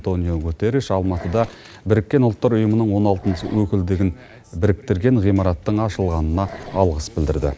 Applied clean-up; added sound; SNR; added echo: none; Growling; 19 dB; none.